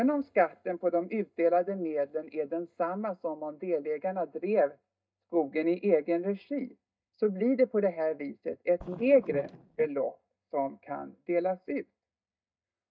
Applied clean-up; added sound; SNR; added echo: neural mask model DeepFilterNet 3.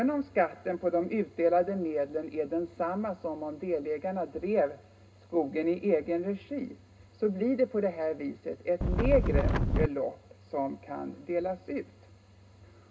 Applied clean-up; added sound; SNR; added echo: none; Wind; -4 dB; reverberation time 0.2 s.